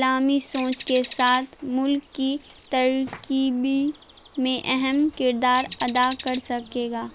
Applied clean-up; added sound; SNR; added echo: none; Bird; 20 dB; none.